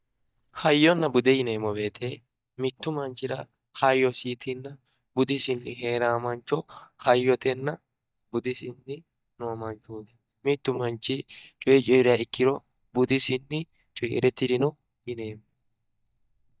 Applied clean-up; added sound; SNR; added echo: neural mask model DeepFilterNet 3.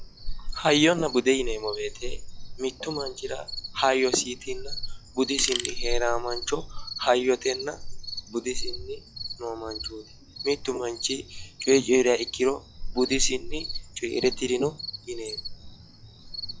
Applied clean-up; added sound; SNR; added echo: classical method log-MMSE.